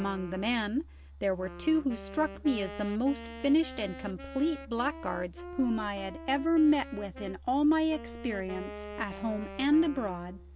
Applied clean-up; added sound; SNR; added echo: none; Wind instrument, woodwind instrument; 15 dB; none.